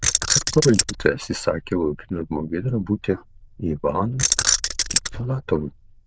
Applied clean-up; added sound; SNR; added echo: neural diffusion model UNIVERSE++.